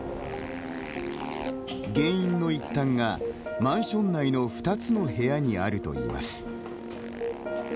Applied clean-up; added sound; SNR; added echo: none; Motorcycle; 15 dB; none.